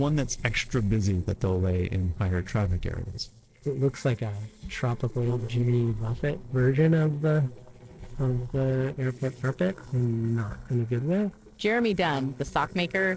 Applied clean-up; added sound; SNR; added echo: neural separator model SepFormer DNS4.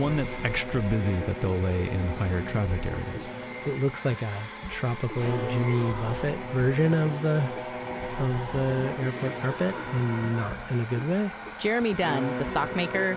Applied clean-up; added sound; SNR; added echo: none; Bowed string instrument + Domestic sounds, home sounds; 8 dB; none.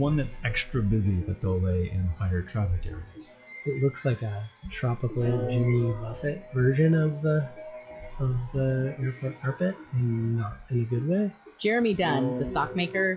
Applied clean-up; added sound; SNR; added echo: classical method log-MMSE.